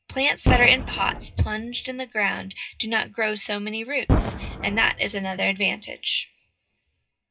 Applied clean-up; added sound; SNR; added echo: classical method WPE with log-MMSE.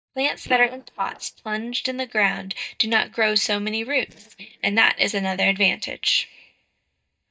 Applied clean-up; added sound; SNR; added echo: neural mask model DeepFilterNet 3.